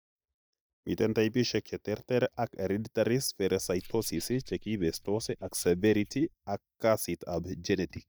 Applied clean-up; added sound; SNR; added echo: neural mask model DeepFilterNet 3.